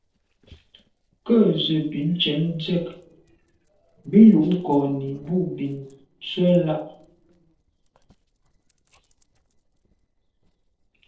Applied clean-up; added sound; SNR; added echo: neural separator model SepFormer DNS4.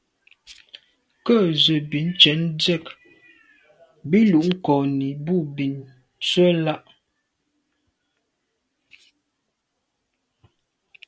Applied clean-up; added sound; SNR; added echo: none; none; none; none.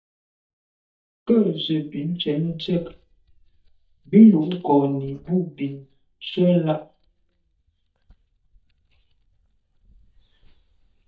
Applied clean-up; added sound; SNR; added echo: neural mask model DeepFilterNet 3.